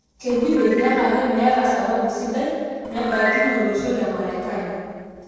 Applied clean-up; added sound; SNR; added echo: neural separator model SepFormer DNS4.